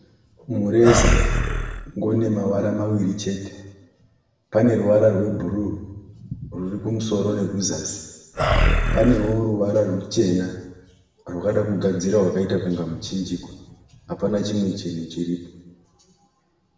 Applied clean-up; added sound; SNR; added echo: none; Animal; -3 dB; reverberation time 1.0 s.